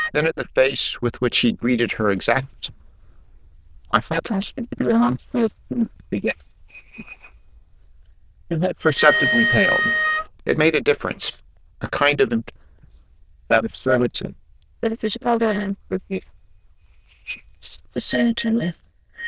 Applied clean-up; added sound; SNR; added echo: neural diffusion model UNIVERSE++.